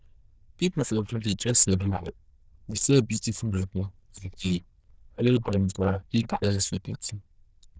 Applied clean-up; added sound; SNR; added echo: neural diffusion model UNIVERSE++.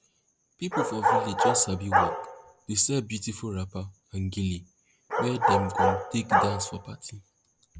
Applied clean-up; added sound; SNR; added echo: none; Bark; -4 dB; none.